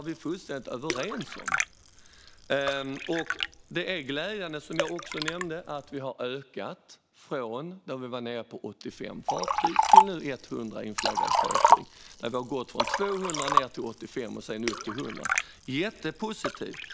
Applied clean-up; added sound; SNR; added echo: none; Liquid; -5 dB; none.